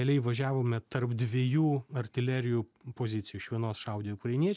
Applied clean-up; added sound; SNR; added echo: none; none; none; none.